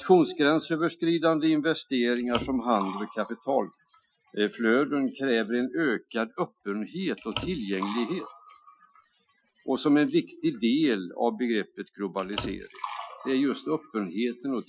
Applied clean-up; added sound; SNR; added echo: classical method Wiener filter.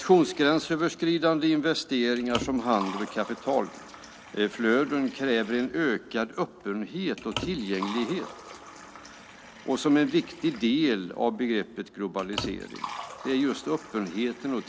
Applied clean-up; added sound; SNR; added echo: none; Liquid; 15 dB; none.